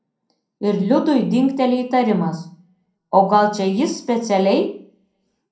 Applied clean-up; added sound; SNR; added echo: none; none; none; reverberation time 0.5 s.